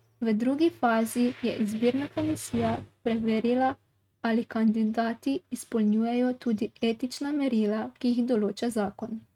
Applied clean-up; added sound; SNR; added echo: neural mask model RNNoise.